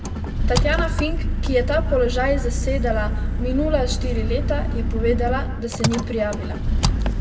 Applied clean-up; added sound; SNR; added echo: none; Engine; -3 dB; reverberation time 1.2 s.